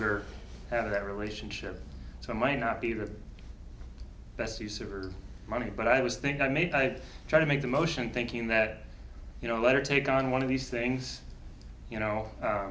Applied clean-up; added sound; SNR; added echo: none; none; none; none.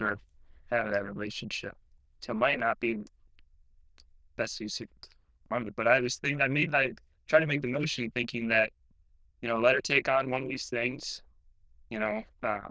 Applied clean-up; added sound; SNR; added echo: neural diffusion model UNIVERSE++.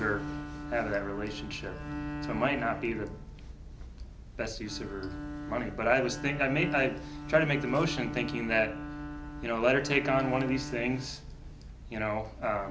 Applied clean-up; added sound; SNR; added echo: none; Bowed string instrument; 9 dB; none.